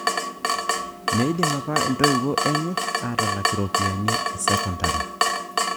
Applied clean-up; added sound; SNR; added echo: none; Drip / Water tap, faucet; -3 dB; none.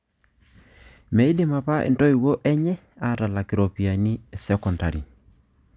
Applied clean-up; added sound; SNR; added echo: none; none; none; none.